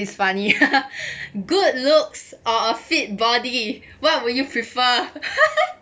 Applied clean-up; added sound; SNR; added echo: none; none; none; none.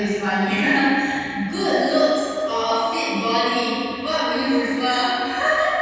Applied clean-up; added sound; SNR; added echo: none; none; none; reverberation time 2.1 s.